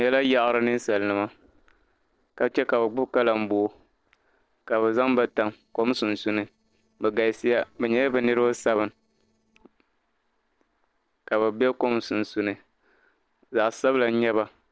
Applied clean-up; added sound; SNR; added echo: neural separator model SepFormer DNS4.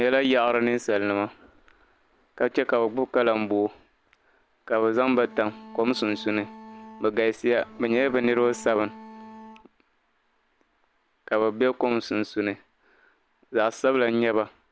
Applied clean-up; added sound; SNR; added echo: none; Bowed string instrument; 18 dB; none.